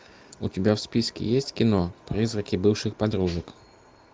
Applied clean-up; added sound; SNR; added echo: none; none; none; none.